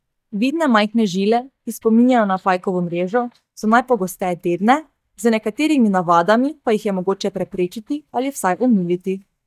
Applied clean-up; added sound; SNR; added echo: neural mask model DeepFilterNet 3.